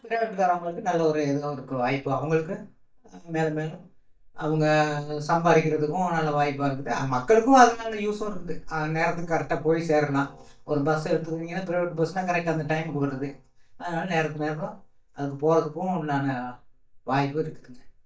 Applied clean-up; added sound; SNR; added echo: neural mask model DeepFilterNet 3.